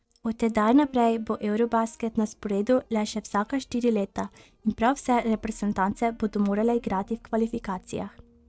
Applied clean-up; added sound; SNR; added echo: neural separator model SepFormer DNS4.